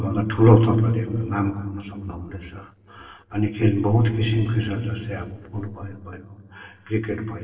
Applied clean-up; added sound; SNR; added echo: neural separator model SepFormer DNS4.